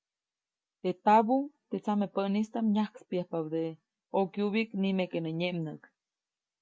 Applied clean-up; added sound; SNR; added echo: none; none; none; none.